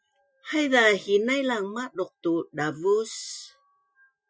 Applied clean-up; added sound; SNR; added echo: classical method Wiener filter.